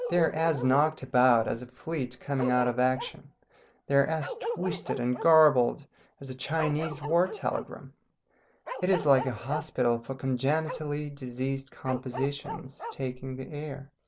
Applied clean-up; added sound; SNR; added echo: none; Bark; 12 dB; none.